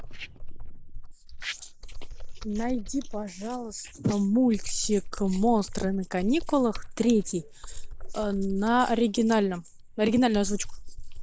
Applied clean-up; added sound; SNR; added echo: neural mask model Resemble Enhance denoiser.